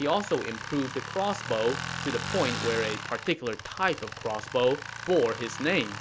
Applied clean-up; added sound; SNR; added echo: none; Tools; 8 dB; none.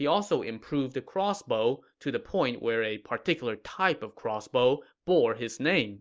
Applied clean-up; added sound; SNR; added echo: none; none; none; none.